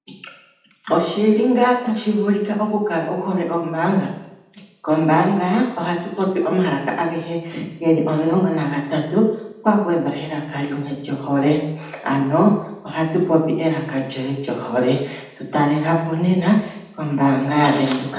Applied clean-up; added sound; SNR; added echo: none; none; none; reverberation time 0.8 s.